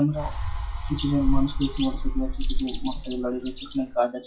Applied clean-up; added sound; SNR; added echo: classical method WPE with log-MMSE.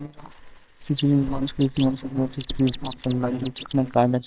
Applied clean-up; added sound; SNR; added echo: neural separator model SepFormer WHAMR!.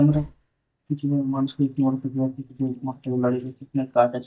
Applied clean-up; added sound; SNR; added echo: neural mask model DeepFilterNet 3.